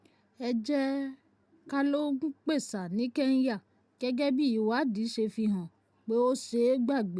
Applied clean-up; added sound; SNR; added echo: none; none; none; none.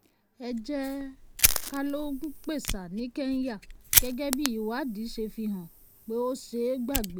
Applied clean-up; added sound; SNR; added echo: none; Fire; -1 dB; none.